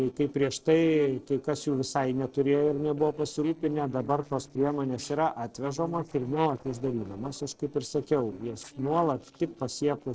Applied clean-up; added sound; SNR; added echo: neural separator model SepFormer DNS4.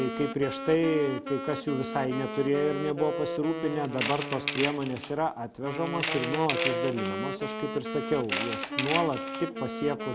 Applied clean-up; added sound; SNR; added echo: none; Wind instrument, woodwind instrument + Tools; 4 dB; none.